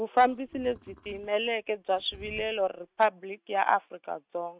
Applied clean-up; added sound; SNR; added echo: neural mask model RNNoise.